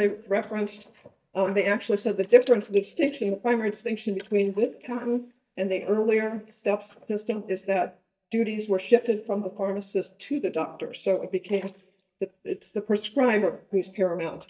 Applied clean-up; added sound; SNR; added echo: neural mask model DeepFilterNet 3.